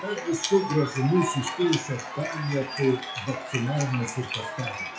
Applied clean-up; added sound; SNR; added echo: classical method WPE with log-MMSE.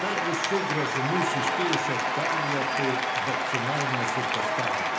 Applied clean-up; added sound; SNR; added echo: none; Applause / Cheering; -5 dB; reverberation time 0.7 s.